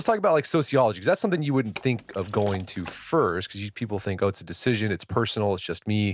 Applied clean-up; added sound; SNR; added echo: none; Liquid; 19 dB; none.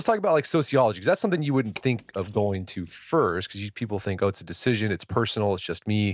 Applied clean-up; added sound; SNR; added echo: neural mask model DeepFilterNet 3.